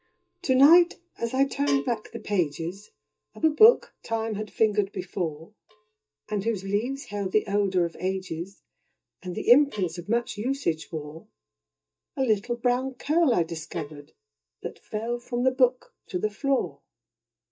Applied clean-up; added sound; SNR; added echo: neural mask model DeepFilterNet 3.